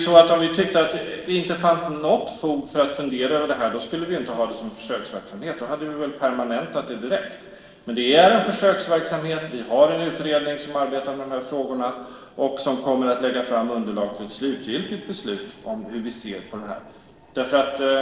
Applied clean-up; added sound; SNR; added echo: neural separator model SepFormer DNS4.